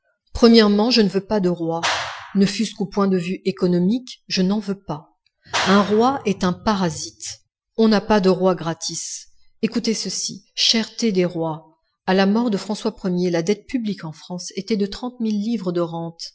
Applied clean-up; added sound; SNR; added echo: classical method Wiener filter.